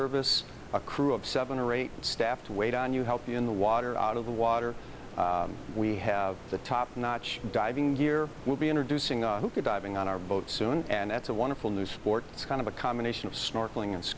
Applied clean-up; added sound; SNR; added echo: none; Stream; 15 dB; none.